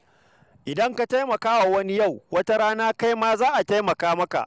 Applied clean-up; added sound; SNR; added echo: none; none; none; none.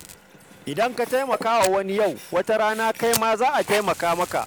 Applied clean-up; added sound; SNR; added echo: none; Fire + Sink (filling or washing); 12 dB; none.